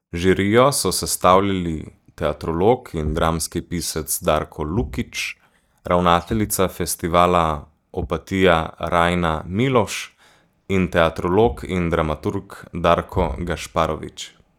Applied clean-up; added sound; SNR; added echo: neural mask model DeepFilterNet 3.